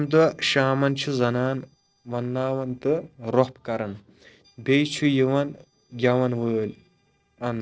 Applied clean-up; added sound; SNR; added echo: neural separator model SepFormer DNS4.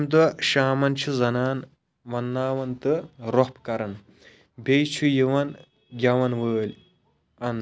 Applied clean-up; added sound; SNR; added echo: none; none; none; none.